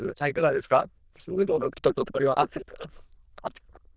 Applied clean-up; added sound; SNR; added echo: neural diffusion model UNIVERSE++.